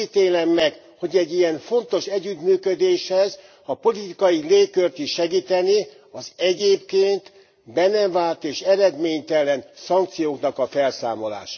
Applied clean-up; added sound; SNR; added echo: none; none; none; none.